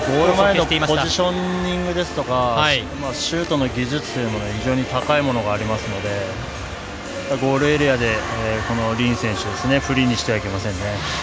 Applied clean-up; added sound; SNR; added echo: none; none; none; none.